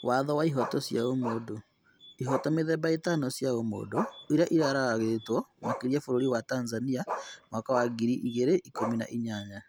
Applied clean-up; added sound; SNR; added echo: none; Bark; 12 dB; none.